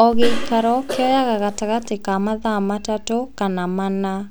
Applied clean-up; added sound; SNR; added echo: none; Cough; 11 dB; none.